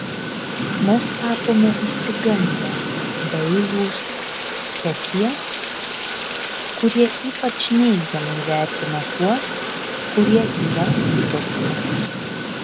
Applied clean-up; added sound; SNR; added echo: none; Thunder / Rain; 2 dB; none.